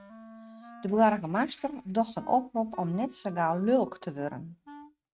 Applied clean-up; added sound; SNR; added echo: neural mask model RNNoise.